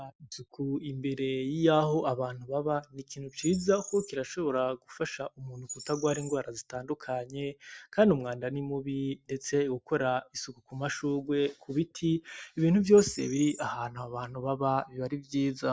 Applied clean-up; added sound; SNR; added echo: none; Bird; 18 dB; none.